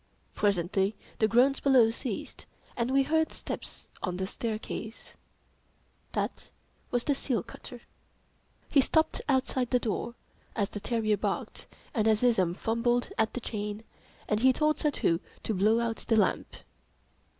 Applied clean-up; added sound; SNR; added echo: none; none; none; none.